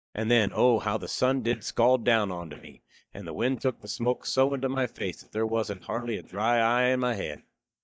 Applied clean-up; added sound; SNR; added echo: neural mask model DeepFilterNet 3.